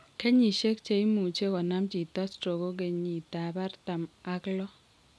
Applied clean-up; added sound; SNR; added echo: none; none; none; none.